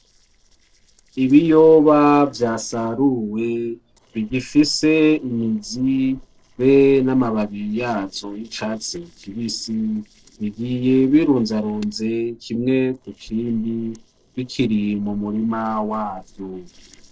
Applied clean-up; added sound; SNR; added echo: neural separator model SepFormer DNS4.